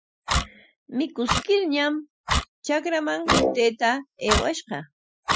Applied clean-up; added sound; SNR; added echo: classical method Wiener filter.